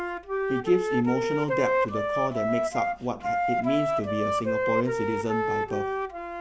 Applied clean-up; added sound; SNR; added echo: none; Wind instrument, woodwind instrument; -2 dB; none.